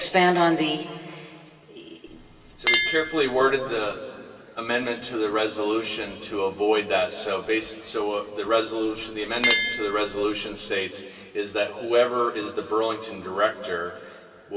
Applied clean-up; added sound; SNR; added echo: none; Chink, clink; 6 dB; reverberation time 2.3 s.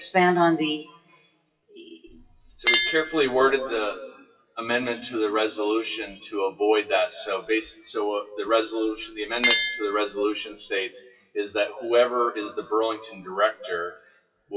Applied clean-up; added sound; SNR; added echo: classical method WPE with log-MMSE.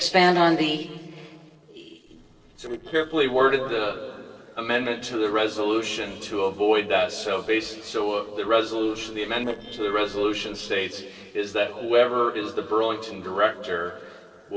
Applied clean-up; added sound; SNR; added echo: neural separator model SepFormer DNS4.